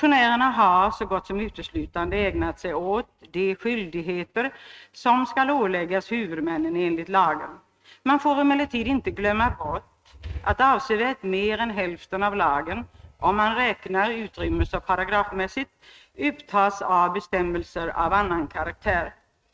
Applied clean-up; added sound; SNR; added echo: neural mask model RNNoise.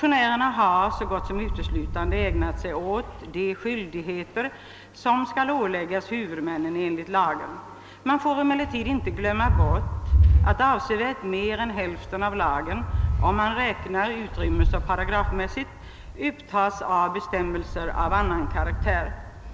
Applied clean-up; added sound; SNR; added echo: none; Thunder; 2 dB; none.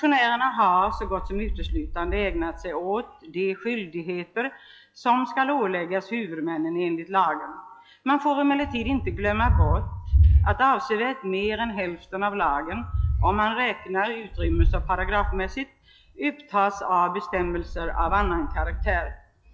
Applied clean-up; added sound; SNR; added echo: classical method log-MMSE.